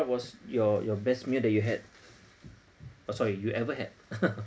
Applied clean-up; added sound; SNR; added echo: none; none; none; none.